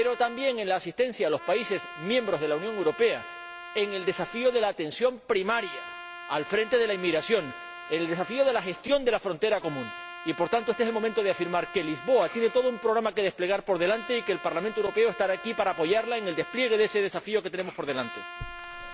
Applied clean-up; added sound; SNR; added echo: none; Trumpet; 14 dB; none.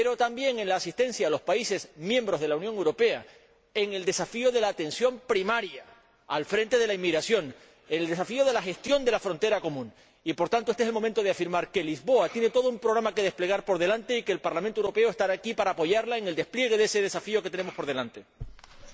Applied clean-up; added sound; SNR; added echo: none; none; none; none.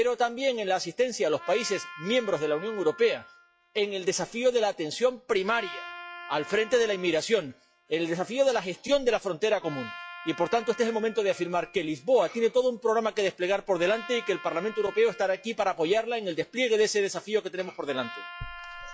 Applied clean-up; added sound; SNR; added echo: classical method log-MMSE.